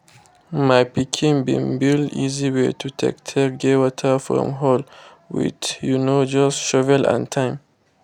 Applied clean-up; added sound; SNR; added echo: none; none; none; none.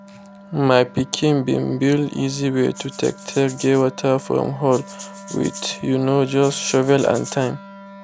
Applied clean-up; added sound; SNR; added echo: none; Wind instrument, woodwind instrument + Rattle (instrument); 17 dB; none.